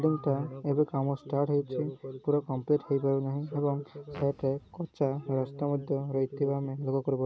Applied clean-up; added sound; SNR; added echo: none; Fart; 18 dB; none.